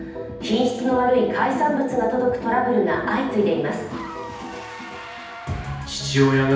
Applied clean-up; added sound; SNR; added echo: none; Engine / Car; 19 dB; reverberation time 0.8 s.